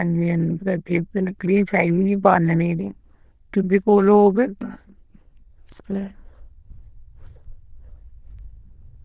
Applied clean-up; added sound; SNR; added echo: neural diffusion model UNIVERSE++.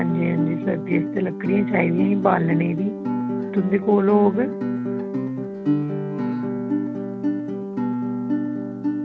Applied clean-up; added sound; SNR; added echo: none; Guitar; 1 dB; none.